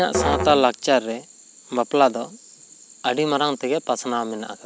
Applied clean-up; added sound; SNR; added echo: none; Musical instrument; 8 dB; none.